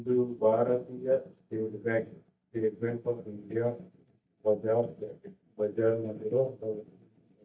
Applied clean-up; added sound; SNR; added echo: neural mask model DeepFilterNet 3.